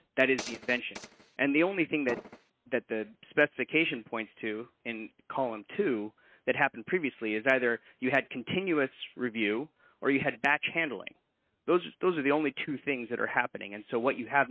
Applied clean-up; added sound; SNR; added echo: neural mask model RNNoise.